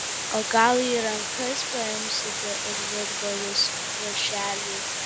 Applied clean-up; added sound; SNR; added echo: none; Water; 2 dB; none.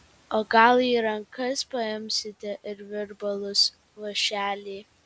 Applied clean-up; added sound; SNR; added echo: none; none; none; none.